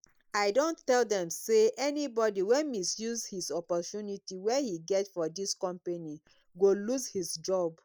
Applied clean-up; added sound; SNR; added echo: neural mask model Resemble Enhance denoiser.